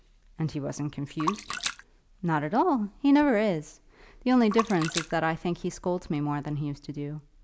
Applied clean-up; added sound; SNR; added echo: none; Splash, splatter; 10 dB; none.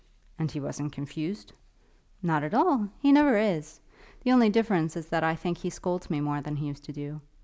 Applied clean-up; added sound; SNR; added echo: none; none; none; none.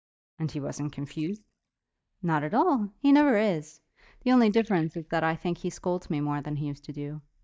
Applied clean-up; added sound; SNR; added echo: neural mask model DeepFilterNet 3.